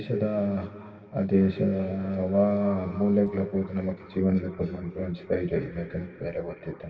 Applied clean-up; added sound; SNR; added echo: none; none; none; reverberation time 2.9 s.